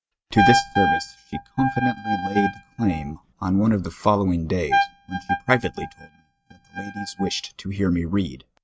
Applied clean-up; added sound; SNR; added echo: neural mask model RNNoise.